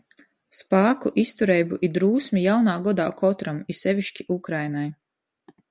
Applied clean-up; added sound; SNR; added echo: none; none; none; none.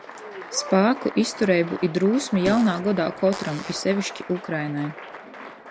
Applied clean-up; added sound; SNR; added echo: none; Fart + Applause; 13 dB; none.